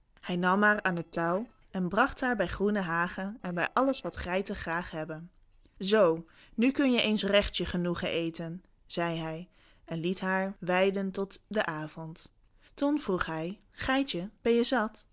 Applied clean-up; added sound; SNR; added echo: neural separator model SepFormer DNS4.